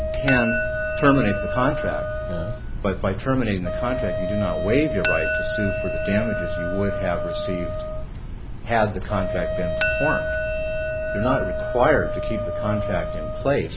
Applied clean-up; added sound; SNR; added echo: none; Wind instrument, woodwind instrument + Chink, clink; 3 dB; none.